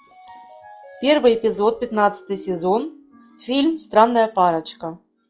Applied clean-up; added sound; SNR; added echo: classical method log-MMSE.